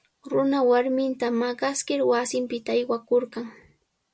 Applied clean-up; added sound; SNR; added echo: none; none; none; none.